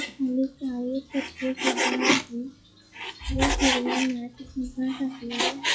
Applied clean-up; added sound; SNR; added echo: classical method log-MMSE.